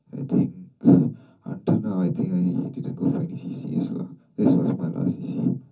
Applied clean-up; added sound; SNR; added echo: none; none; none; reverberation time 0.3 s.